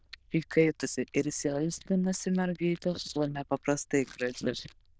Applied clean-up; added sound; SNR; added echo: neural diffusion model UNIVERSE++.